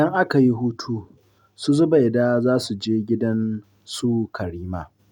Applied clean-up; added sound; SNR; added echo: none; none; none; none.